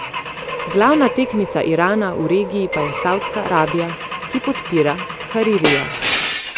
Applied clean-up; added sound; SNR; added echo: none; Subway, metro, underground + Glass / Engine / Car; 5 dB; none.